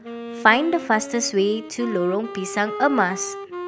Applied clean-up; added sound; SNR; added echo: none; Wind instrument, woodwind instrument; 10 dB; none.